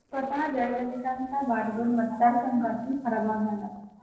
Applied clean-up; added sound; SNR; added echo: neural separator model SepFormer DNS4.